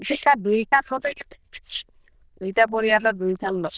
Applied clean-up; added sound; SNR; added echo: neural diffusion model UNIVERSE++.